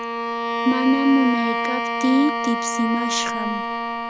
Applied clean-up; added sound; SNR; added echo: none; Bowed string instrument; 2 dB; none.